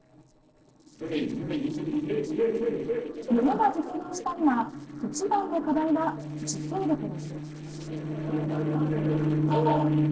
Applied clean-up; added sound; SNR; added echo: neural separator model SepFormer DNS4.